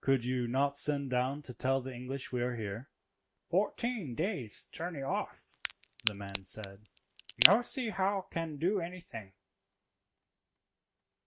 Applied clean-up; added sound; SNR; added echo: neural mask model RNNoise.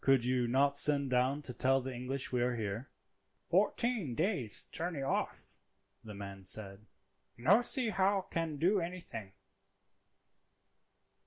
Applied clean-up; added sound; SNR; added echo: none; none; none; none.